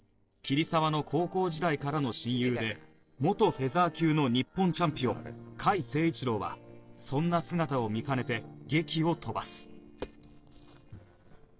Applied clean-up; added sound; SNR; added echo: neural separator model SepFormer DNS4.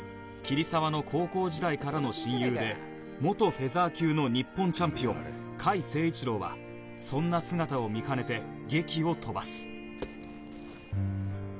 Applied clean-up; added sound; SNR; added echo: none; none; none; none.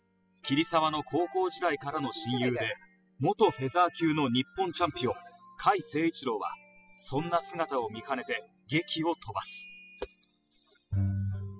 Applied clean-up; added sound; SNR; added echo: classical method spectral subtraction.